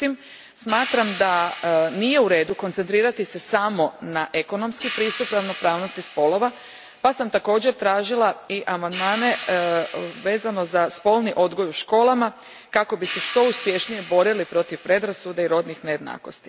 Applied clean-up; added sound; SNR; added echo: none; Hi-hat; 15 dB; none.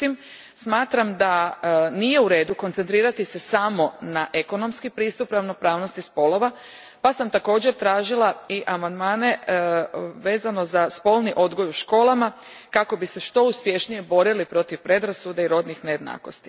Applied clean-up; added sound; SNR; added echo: none; none; none; none.